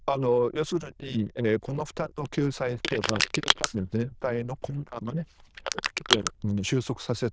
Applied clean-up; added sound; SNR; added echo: neural diffusion model UNIVERSE++.